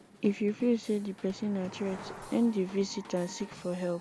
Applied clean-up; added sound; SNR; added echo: none; Cricket + Drum / Drum kit; 17 dB; none.